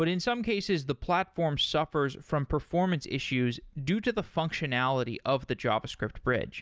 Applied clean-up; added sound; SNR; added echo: none; none; none; none.